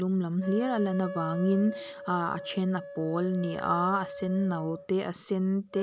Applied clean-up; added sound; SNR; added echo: none; Wind instrument, woodwind instrument; 12 dB; none.